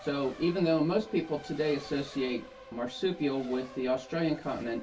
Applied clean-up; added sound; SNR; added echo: none; Race car, auto racing; 17 dB; reverberation time 0.2 s.